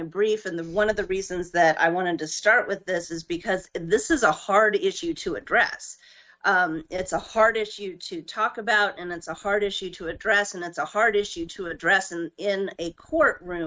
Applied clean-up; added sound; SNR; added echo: neural mask model RNNoise.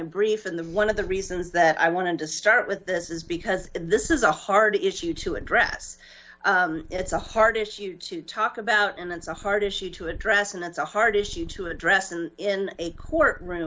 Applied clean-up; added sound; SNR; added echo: none; Purr; 18 dB; none.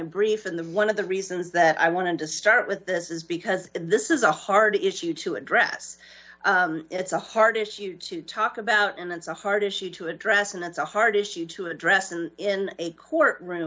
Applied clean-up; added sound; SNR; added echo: none; none; none; none.